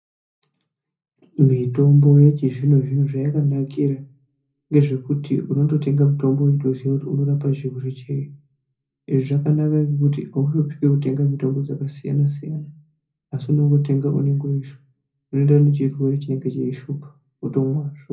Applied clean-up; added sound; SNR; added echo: none; none; none; reverberation time 0.4 s.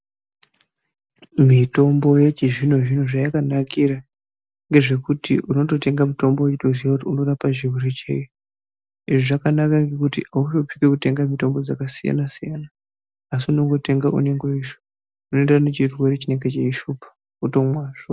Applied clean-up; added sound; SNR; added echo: none; none; none; none.